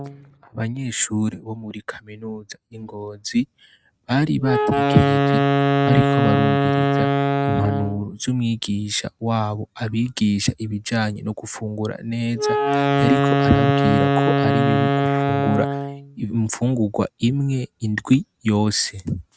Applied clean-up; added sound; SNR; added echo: neural mask model RNNoise.